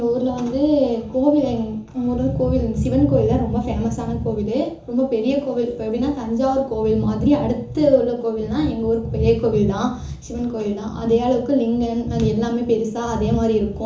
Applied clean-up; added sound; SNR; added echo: none; none; none; reverberation time 0.7 s.